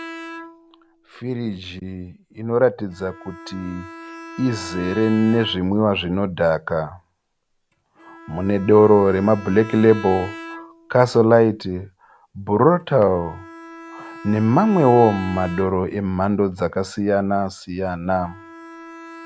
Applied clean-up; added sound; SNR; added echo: none; Bowed string instrument; 18 dB; none.